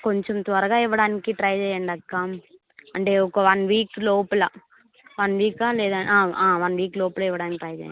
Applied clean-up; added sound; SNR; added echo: none; none; none; none.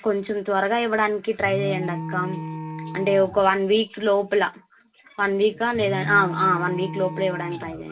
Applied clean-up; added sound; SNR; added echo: none; Alarm; 11 dB; reverberation time 0.2 s.